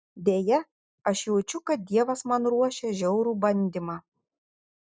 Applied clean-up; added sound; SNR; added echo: none; none; none; none.